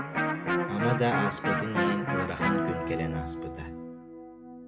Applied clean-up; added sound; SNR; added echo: none; Electric guitar; -2 dB; none.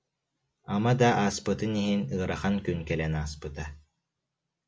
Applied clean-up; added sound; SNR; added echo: none; none; none; none.